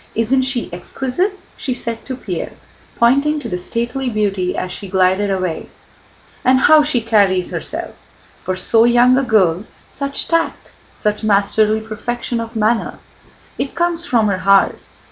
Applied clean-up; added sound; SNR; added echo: none; none; none; none.